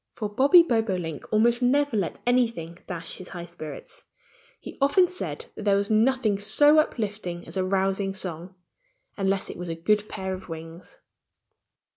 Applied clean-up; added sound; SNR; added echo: none; none; none; none.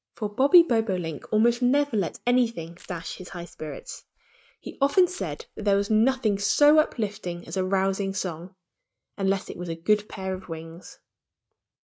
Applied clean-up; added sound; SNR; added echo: neural mask model RNNoise.